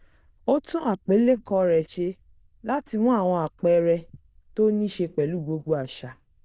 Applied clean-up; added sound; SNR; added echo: neural diffusion model UNIVERSE++.